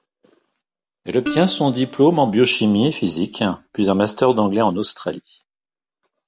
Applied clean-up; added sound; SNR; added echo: none; Plucked string instrument; 15 dB; none.